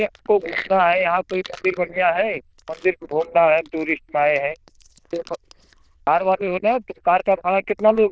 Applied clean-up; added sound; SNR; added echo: neural diffusion model UNIVERSE++.